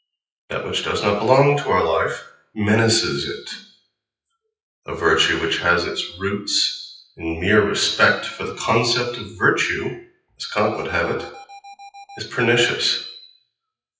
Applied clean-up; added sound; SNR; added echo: classical method WPE with log-MMSE.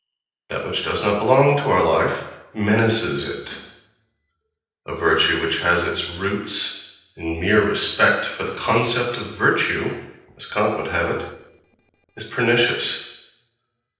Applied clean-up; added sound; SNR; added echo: neural separator model SepFormer DNS4.